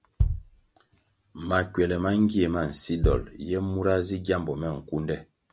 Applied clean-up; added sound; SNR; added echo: none; Bass drum; 5 dB; none.